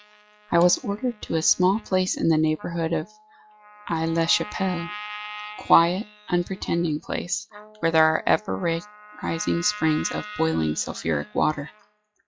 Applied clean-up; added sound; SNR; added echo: classical method log-MMSE.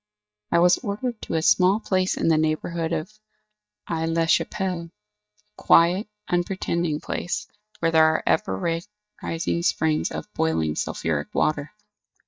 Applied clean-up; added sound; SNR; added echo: neural mask model DeepFilterNet 3.